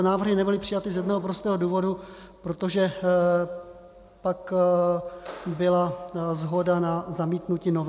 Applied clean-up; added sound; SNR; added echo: none; none; none; none.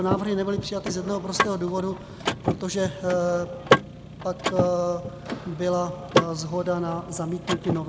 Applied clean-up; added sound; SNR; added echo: none; Mechanisms / Car; 1 dB; none.